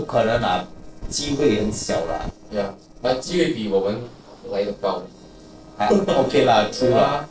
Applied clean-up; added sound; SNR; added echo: neural separator model SepFormer DNS4.